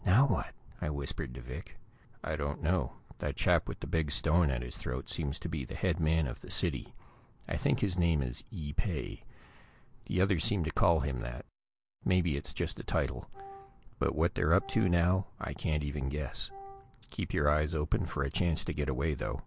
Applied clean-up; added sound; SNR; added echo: none; Wind instrument, woodwind instrument; 18 dB; none.